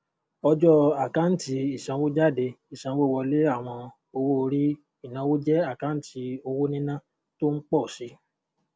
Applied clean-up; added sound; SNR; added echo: none; none; none; none.